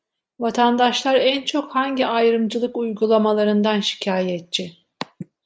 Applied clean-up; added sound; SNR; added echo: none; none; none; none.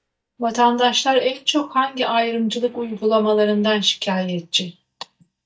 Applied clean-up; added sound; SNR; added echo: neural mask model DeepFilterNet 3.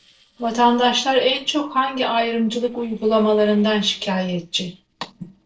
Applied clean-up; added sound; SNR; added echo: neural separator model SepFormer DNS4.